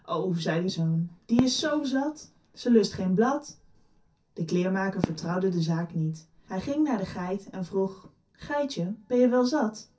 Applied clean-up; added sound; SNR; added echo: none; Fireworks; 14 dB; reverberation time 0.3 s.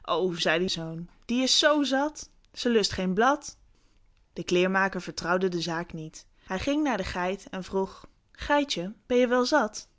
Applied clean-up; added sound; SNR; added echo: none; none; none; none.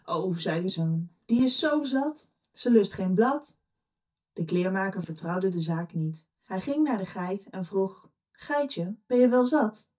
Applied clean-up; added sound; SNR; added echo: neural mask model DeepFilterNet 3.